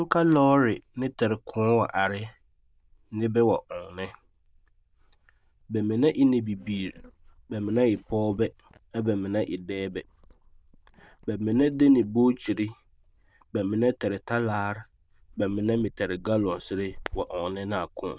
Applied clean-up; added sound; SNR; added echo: neural diffusion model UNIVERSE++.